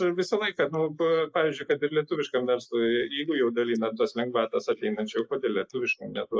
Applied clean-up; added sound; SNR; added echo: neural mask model Resemble Enhance denoiser.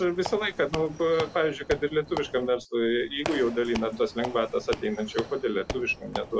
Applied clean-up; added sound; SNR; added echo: none; Squeak / Walk, footsteps; 11 dB; none.